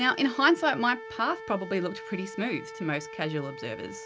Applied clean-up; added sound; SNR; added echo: none; Wind instrument, woodwind instrument; 13 dB; none.